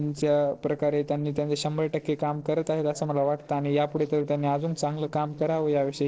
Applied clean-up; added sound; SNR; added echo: neural separator model SepFormer DNS4.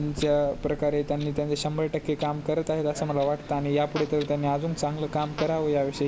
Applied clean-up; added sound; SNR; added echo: none; Clock + Fart; 17 dB; none.